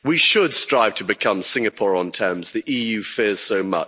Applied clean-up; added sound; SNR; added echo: none; none; none; none.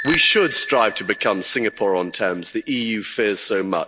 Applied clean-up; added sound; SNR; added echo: none; Bicycle bell; 13 dB; none.